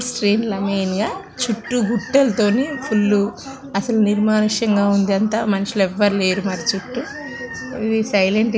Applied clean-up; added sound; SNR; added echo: none; Chicken, rooster; 19 dB; none.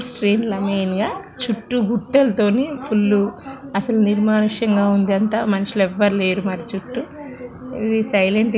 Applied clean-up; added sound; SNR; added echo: none; none; none; none.